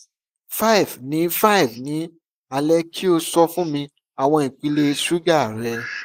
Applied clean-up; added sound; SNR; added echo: neural mask model Resemble Enhance denoiser.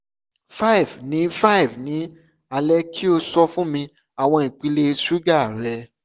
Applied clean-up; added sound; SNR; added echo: none; none; none; none.